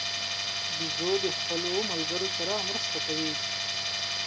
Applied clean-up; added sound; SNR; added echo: none; Tools; -5 dB; none.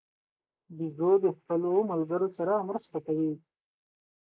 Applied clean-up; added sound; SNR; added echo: neural mask model Resemble Enhance denoiser.